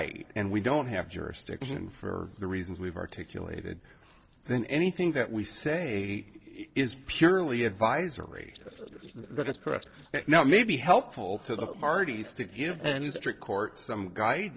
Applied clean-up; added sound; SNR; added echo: neural separator model SepFormer DNS4.